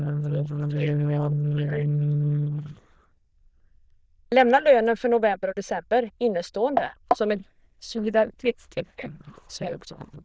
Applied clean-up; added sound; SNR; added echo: neural diffusion model UNIVERSE++.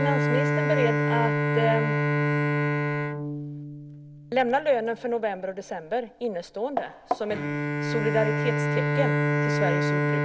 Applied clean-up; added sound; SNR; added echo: none; Bowed string instrument; -3 dB; none.